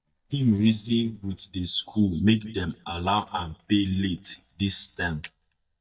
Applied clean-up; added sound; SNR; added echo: neural mask model DeepFilterNet 3.